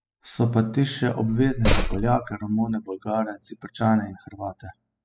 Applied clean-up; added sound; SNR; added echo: classical method spectral subtraction.